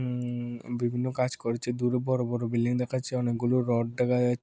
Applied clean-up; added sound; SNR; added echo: none; none; none; none.